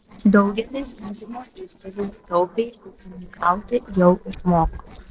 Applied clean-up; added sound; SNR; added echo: neural separator model SepFormer DNS4.